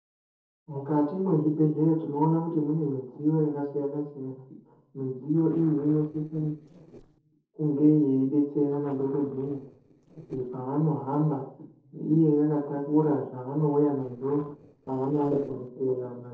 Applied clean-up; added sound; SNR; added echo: neural separator model SepFormer DNS4.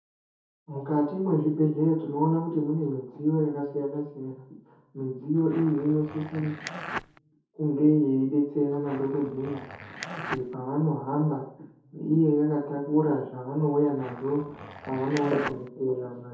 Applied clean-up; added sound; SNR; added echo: none; Zipper (clothing); 12 dB; reverberation time 0.6 s.